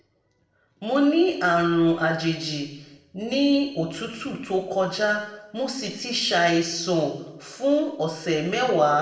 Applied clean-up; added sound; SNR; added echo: neural separator model SepFormer DNS4.